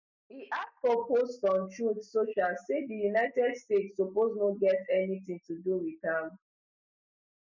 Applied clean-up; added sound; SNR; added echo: none; none; none; none.